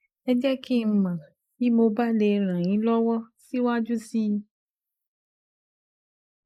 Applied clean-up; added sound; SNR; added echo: neural mask model Resemble Enhance denoiser.